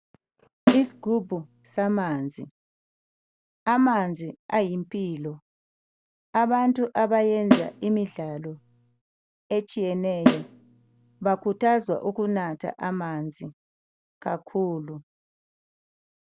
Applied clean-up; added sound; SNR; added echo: none; Snare drum; 0 dB; none.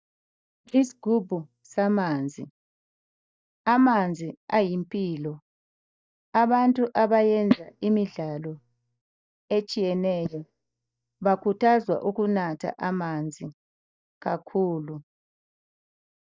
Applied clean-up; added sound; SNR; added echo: neural mask model DeepFilterNet 3.